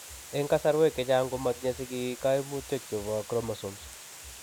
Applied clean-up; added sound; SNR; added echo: none; Water; 16 dB; none.